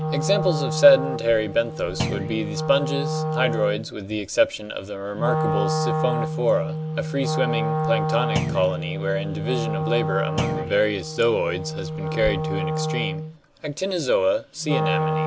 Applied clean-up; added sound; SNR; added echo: none; Wind instrument, woodwind instrument + Thump, thud; 2 dB; none.